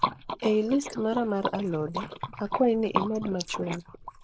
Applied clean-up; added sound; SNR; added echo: neural mask model Resemble Enhance denoiser.